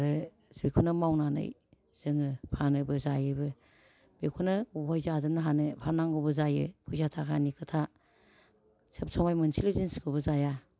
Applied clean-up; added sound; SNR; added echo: none; none; none; none.